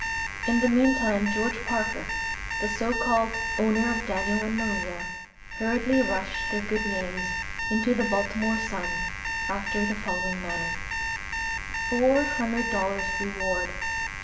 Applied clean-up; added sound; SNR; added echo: none; Alarm; 2 dB; reverberation time 0.7 s.